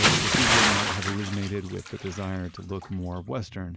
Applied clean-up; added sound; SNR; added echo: none; Bathtub (filling or washing) / Splash, splatter; -4 dB; none.